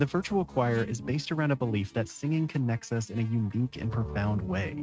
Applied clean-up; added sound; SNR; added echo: neural mask model RNNoise.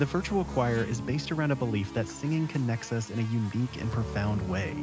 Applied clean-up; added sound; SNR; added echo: none; Buzz; 20 dB; none.